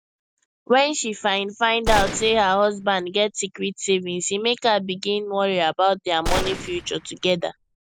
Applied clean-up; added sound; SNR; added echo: none; Gunshot, gunfire; 6 dB; none.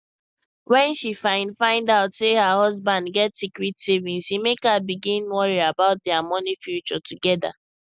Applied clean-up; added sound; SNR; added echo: none; none; none; none.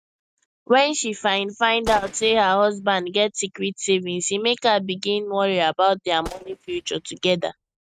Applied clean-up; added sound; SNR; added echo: neural mask model RNNoise.